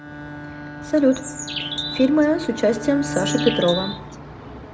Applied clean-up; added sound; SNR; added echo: none; Bird + Bowed string instrument; 8 dB; none.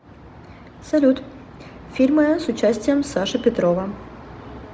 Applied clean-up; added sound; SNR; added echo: none; none; none; none.